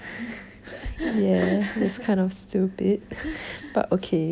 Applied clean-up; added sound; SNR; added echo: none; none; none; none.